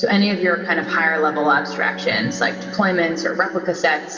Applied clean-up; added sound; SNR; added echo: none; Bowed string instrument; 15 dB; reverberation time 2.3 s.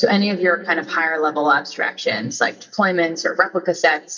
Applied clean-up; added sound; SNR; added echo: neural mask model DeepFilterNet 3.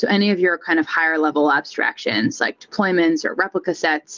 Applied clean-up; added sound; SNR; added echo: none; none; none; none.